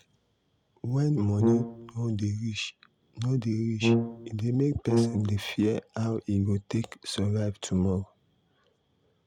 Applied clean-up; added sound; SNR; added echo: none; Brass instrument; -2 dB; none.